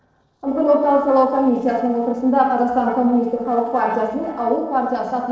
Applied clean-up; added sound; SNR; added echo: neural separator model SepFormer DNS4.